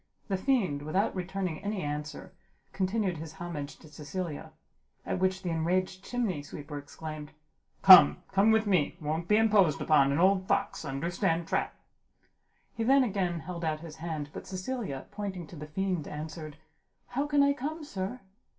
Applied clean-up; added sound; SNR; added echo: none; none; none; reverberation time 0.2 s.